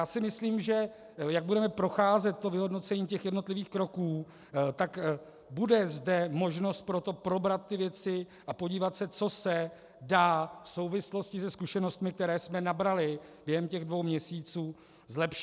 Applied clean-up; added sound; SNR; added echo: none; none; none; none.